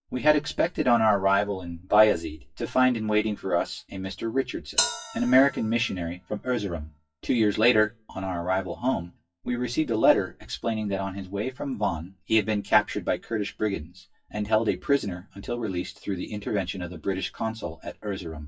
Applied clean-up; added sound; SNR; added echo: classical method WPE with log-MMSE.